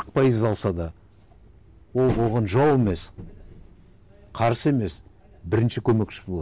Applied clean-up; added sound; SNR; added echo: none; none; none; none.